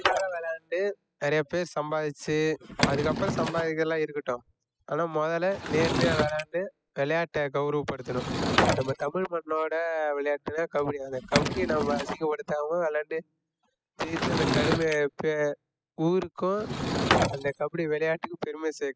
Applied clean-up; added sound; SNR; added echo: classical method spectral subtraction.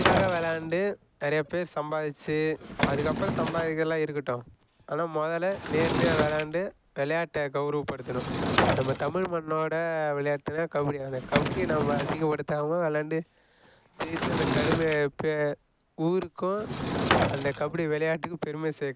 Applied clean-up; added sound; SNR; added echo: none; Sliding door / Wood; 3 dB; none.